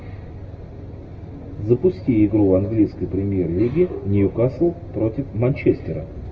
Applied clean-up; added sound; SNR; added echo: none; none; none; reverberation time 0.9 s.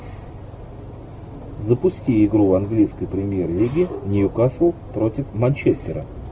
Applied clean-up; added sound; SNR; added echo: none; none; none; none.